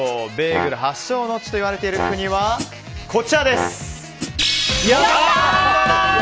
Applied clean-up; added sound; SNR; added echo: none; Hi-hat + Brass instrument; 10 dB; none.